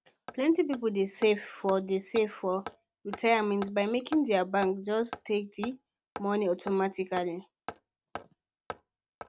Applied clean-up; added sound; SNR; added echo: none; Hammer; 16 dB; none.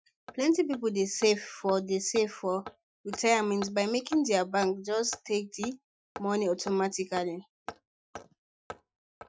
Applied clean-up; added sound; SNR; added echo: classical method Wiener filter.